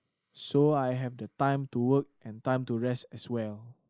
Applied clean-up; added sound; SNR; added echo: neural mask model Resemble Enhance denoiser.